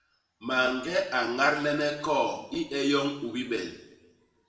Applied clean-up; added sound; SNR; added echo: none; none; none; reverberation time 0.9 s.